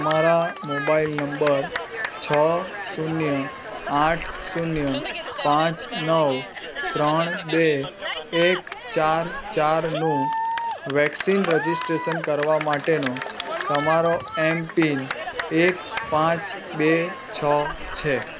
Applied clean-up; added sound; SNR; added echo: none; Cheering; 7 dB; none.